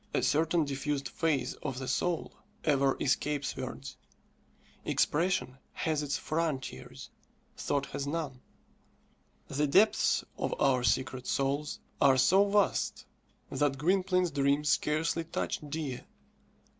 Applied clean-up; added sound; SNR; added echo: none; none; none; none.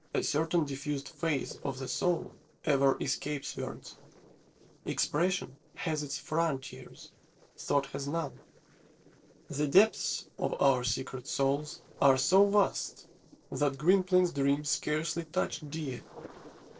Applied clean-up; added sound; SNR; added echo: neural separator model SepFormer DNS4.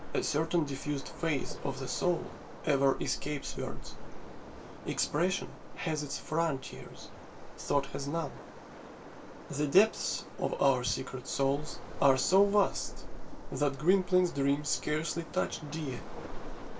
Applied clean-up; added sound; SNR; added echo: none; Waves, surf; 8 dB; reverberation time 0.2 s.